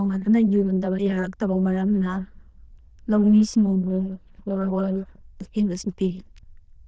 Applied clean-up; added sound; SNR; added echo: neural diffusion model UNIVERSE++.